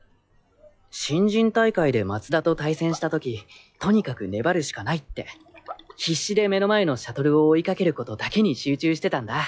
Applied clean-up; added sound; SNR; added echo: classical method log-MMSE.